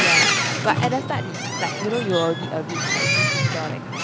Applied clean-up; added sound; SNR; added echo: none; Boat, Water vehicle; -4 dB; none.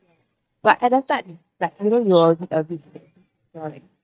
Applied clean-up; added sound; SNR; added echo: neural mask model DeepFilterNet 3.